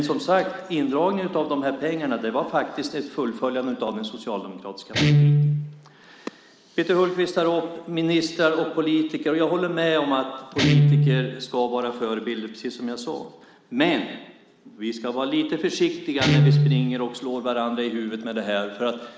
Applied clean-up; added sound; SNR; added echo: none; Guitar; 2 dB; none.